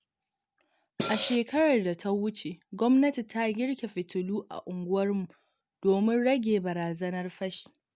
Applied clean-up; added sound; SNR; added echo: none; Cymbal; 3 dB; none.